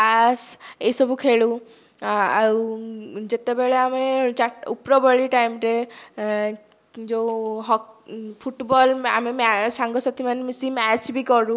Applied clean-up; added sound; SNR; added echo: none; none; none; none.